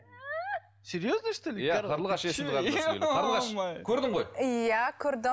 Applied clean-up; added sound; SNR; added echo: none; none; none; none.